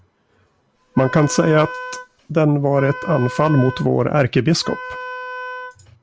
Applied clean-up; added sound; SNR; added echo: none; Wind instrument, woodwind instrument; 12 dB; none.